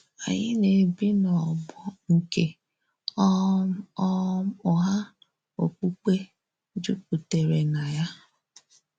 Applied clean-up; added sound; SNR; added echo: none; none; none; none.